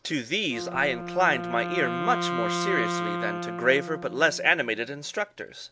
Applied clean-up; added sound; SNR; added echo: none; Wind instrument, woodwind instrument; 5 dB; none.